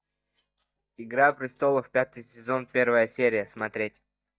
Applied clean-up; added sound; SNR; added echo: neural mask model DeepFilterNet 3.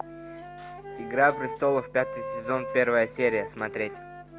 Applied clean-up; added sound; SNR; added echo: none; Wind instrument, woodwind instrument; 10 dB; none.